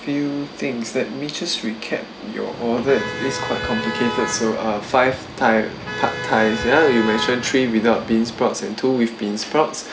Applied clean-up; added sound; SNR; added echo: none; Motor vehicle (road); 8 dB; none.